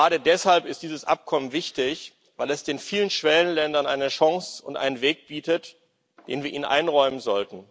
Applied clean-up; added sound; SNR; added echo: none; none; none; none.